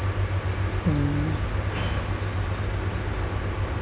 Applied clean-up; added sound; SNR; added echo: none; none; none; none.